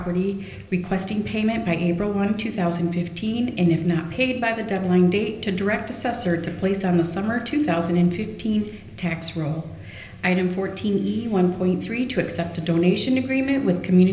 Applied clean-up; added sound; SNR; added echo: none; none; none; reverberation time 0.8 s.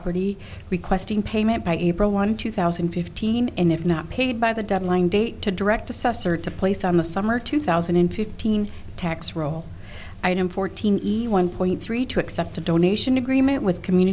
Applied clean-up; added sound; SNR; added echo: none; none; none; none.